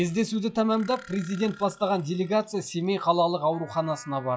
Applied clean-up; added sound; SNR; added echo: classical method log-MMSE.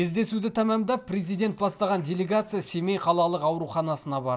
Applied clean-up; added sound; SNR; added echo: none; none; none; none.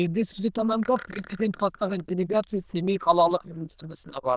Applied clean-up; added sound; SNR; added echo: neural diffusion model UNIVERSE++.